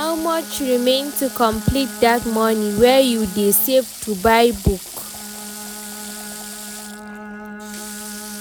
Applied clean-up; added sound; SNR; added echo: none; Water tap, faucet / Water + Bowed string instrument; 12 dB; none.